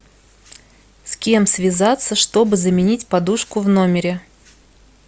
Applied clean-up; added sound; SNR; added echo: none; none; none; none.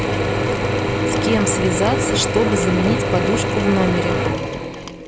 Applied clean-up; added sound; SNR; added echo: none; Drill / Mechanisms; -3 dB; none.